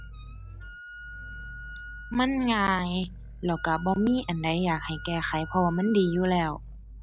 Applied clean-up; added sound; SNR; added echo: none; Wind instrument, woodwind instrument + Growling; 13 dB; none.